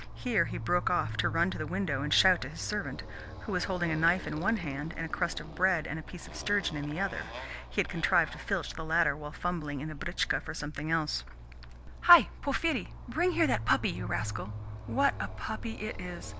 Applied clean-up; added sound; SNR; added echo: none; Motorcycle; 12 dB; none.